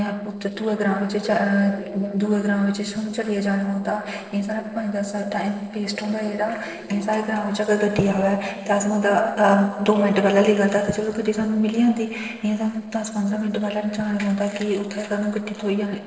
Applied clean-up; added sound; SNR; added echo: neural separator model SepFormer DNS4.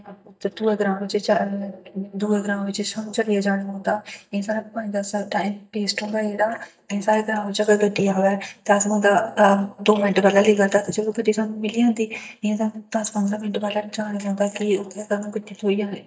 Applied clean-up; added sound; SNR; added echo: neural mask model DeepFilterNet 3.